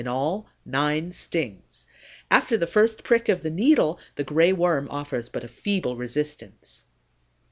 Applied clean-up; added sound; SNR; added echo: none; none; none; none.